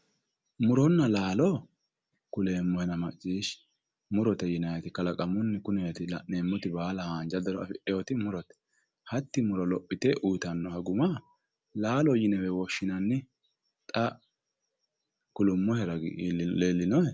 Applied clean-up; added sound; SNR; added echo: none; none; none; none.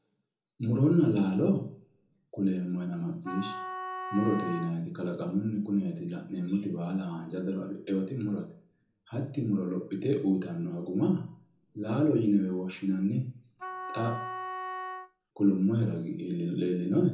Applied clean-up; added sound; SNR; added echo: none; Wind instrument, woodwind instrument; 9 dB; reverberation time 0.9 s.